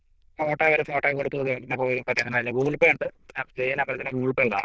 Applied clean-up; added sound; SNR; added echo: neural diffusion model UNIVERSE++.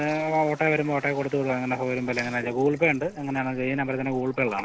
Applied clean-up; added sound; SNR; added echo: none; Toilet flush; 19 dB; none.